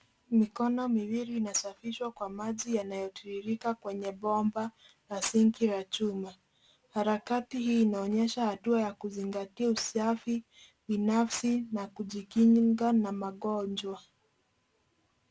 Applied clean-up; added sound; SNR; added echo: none; none; none; none.